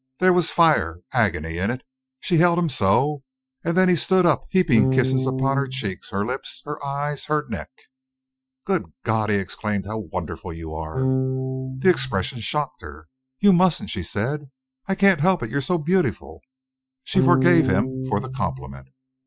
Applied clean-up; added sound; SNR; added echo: classical method Wiener filter.